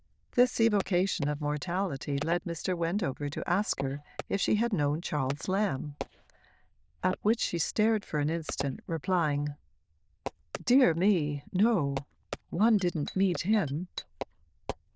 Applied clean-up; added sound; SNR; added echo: neural diffusion model UNIVERSE++.